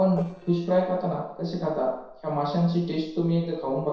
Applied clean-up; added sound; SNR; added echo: neural separator model SepFormer DNS4.